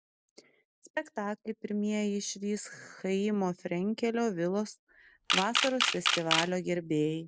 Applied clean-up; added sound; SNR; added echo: none; Camera; -1 dB; none.